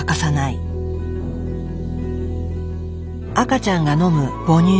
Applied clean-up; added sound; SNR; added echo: none; none; none; none.